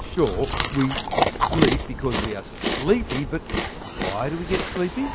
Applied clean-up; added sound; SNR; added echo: none; Chewing, mastication; 0 dB; none.